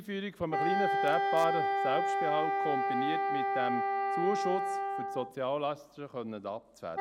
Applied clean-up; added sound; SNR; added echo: none; Wind instrument, woodwind instrument; -3 dB; none.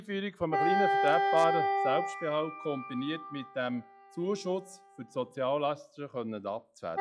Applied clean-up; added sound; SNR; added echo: classical method log-MMSE.